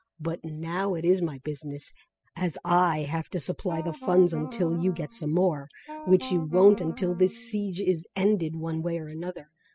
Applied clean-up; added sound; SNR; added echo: classical method spectral subtraction.